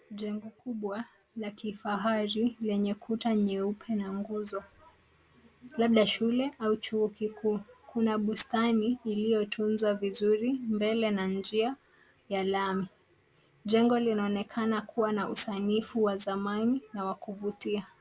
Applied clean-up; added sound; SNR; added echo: none; none; none; none.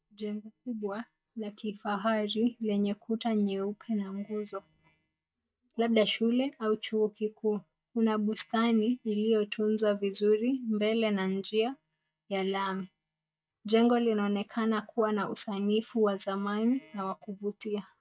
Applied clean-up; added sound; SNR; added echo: neural mask model DeepFilterNet 3.